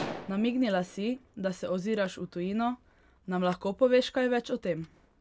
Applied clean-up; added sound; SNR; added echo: none; Gunshot, gunfire; 17 dB; none.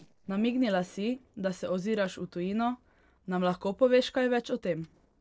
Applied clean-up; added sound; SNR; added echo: neural separator model SepFormer DNS4.